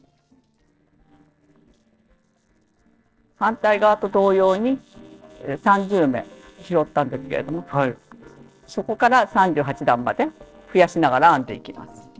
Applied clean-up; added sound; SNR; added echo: neural separator model SepFormer DNS4.